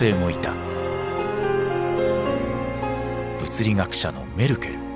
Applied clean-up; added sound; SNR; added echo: none; none; none; none.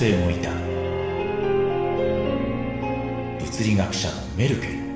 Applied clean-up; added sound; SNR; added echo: none; none; none; reverberation time 1.2 s.